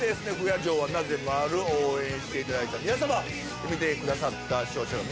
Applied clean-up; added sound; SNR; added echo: none; none; none; none.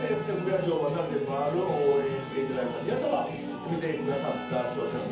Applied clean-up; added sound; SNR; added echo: none; Trumpet; 17 dB; reverberation time 0.5 s.